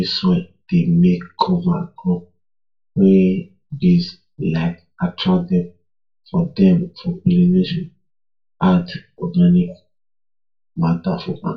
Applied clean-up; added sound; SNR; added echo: none; none; none; reverberation time 0.2 s.